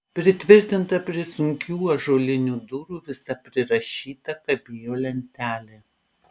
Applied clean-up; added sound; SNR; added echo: none; none; none; none.